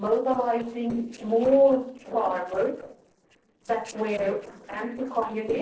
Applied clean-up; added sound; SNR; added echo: neural separator model SepFormer DNS4.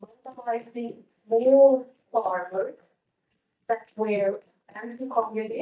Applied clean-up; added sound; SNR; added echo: neural mask model DeepFilterNet 3.